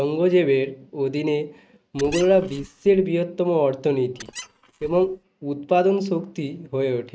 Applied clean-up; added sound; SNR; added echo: neural mask model RNNoise.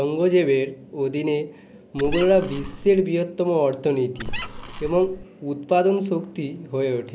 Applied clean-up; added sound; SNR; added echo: none; Squeak; 8 dB; none.